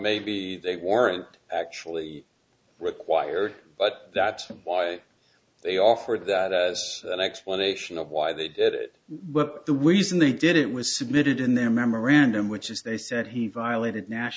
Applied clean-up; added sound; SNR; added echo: none; none; none; none.